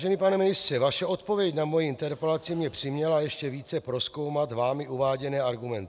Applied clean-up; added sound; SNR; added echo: none; none; none; none.